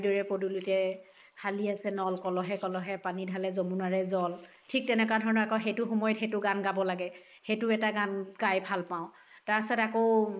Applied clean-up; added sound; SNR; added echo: neural mask model Resemble Enhance denoiser.